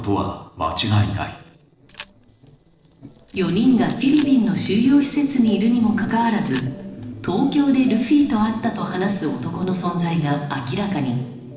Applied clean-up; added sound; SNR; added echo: neural separator model SepFormer DNS4.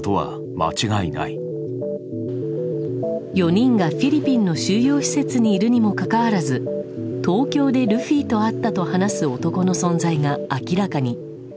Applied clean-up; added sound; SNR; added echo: none; none; none; none.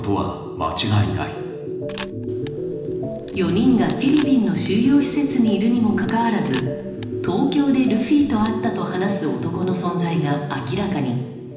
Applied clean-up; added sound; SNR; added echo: none; Camera; 19 dB; reverberation time 1.0 s.